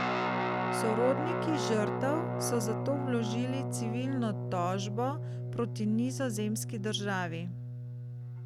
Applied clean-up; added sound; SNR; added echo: none; Guitar; 0 dB; none.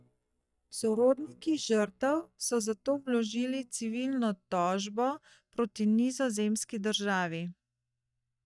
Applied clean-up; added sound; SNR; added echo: neural mask model DeepFilterNet 3.